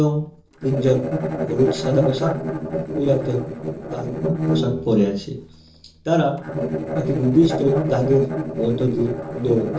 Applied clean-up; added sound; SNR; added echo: neural separator model SepFormer DNS4.